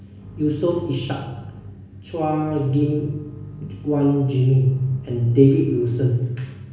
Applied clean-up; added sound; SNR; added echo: none; Bowed string instrument; 19 dB; reverberation time 1.1 s.